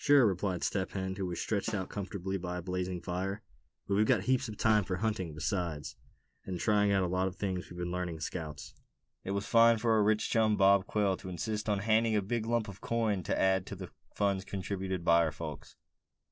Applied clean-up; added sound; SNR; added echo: neural separator model SepFormer DNS4.